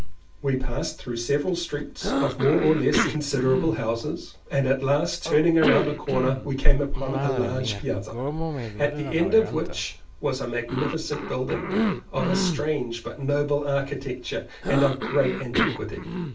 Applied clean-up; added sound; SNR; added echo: none; Cough; 6 dB; reverberation time 0.3 s.